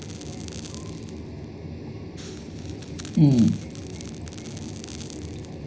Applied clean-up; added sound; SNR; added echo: none; Crackle; 19 dB; reverberation time 0.4 s.